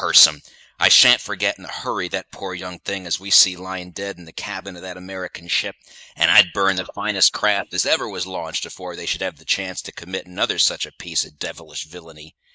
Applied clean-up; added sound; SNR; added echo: neural mask model Resemble Enhance denoiser.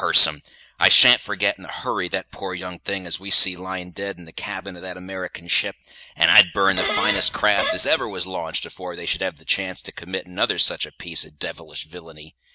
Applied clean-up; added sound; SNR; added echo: none; Fart; 4 dB; none.